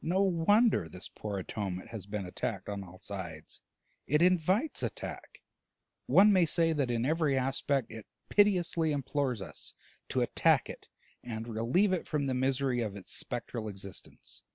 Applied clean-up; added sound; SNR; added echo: none; none; none; none.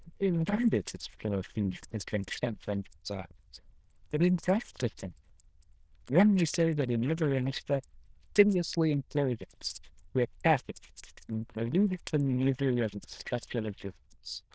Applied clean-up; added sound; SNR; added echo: neural diffusion model UNIVERSE++.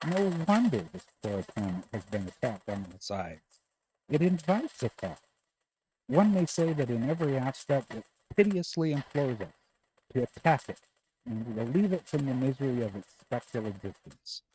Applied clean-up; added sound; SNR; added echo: neural mask model RNNoise.